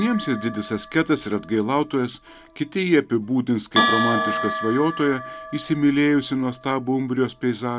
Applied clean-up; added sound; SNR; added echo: none; Bell; 7 dB; none.